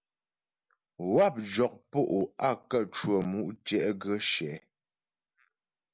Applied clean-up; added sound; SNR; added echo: none; none; none; none.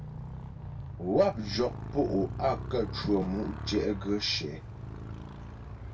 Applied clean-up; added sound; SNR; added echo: none; Motorcycle; 8 dB; reverberation time 0.2 s.